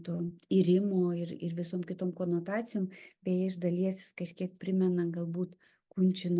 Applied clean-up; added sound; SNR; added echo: none; none; none; none.